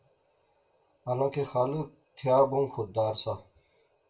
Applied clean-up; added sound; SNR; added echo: none; none; none; reverberation time 0.3 s.